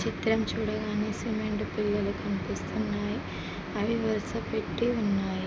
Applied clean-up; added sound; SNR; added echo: none; none; none; none.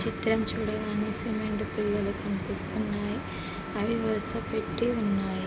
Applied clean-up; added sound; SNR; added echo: none; Wind instrument, woodwind instrument; 15 dB; none.